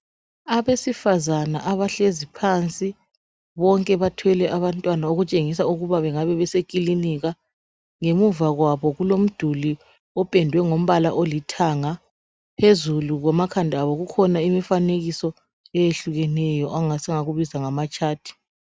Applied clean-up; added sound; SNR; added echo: none; none; none; none.